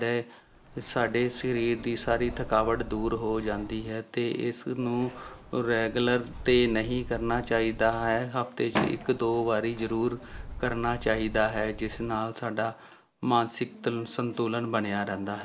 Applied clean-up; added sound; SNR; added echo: none; Bird; 14 dB; none.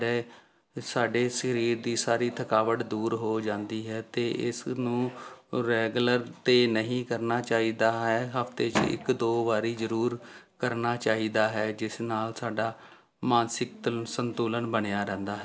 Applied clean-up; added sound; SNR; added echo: none; none; none; none.